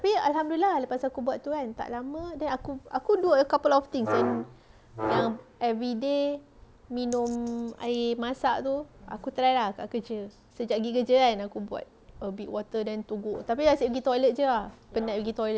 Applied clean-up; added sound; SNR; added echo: none; none; none; none.